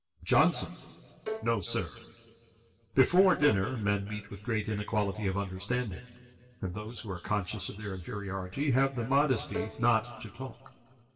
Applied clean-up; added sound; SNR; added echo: none; Bowed string instrument; 11 dB; reverberation time 2.0 s.